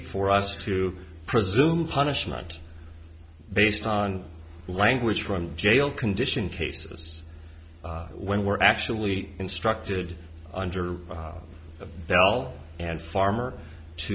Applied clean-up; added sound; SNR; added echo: none; none; none; none.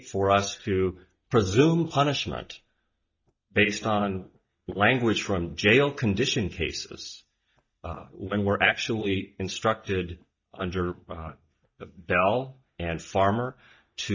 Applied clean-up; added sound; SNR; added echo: neural mask model DeepFilterNet 3.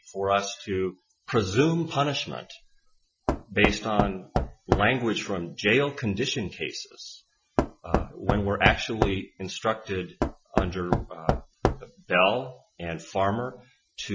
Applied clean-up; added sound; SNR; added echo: classical method Wiener filter.